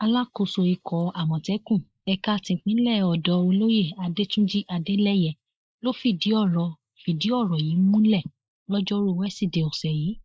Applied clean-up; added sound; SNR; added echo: neural mask model Resemble Enhance denoiser.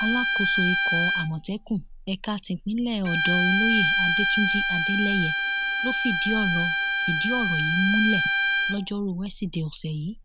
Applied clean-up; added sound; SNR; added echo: none; Bowed string instrument; -3 dB; none.